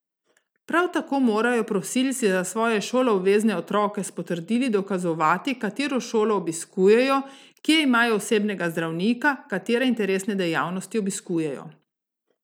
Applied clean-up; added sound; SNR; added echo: none; none; none; none.